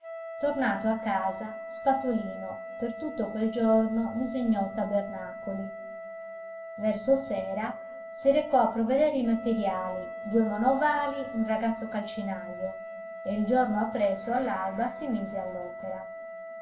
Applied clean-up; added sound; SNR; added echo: none; Wind instrument, woodwind instrument; 11 dB; reverberation time 3.0 s.